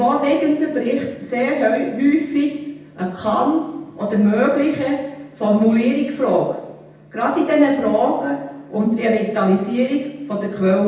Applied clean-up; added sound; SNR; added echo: none; none; none; reverberation time 0.8 s.